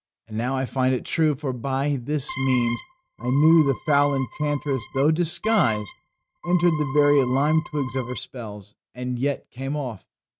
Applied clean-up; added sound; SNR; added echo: neural mask model RNNoise.